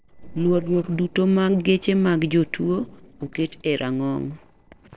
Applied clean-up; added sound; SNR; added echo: neural separator model SepFormer DNS4.